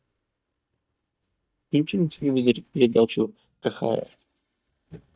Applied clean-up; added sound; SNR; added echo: neural mask model DeepFilterNet 3.